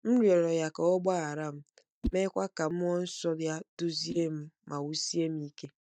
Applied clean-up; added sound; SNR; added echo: neural mask model DeepFilterNet 3.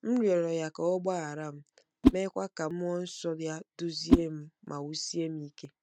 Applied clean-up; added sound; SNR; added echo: neural mask model RNNoise.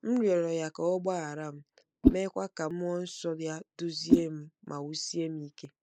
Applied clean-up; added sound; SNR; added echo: neural mask model Resemble Enhance denoiser.